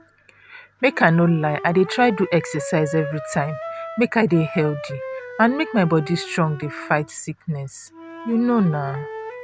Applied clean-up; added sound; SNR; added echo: none; Wind instrument, woodwind instrument; 13 dB; none.